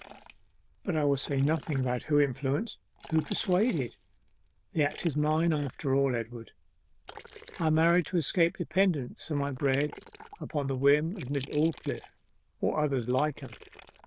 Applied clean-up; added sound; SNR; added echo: neural diffusion model UNIVERSE++.